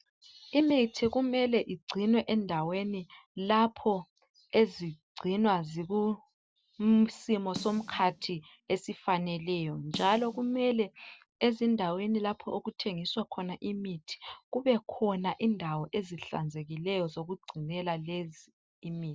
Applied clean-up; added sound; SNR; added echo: neural separator model SepFormer DNS4.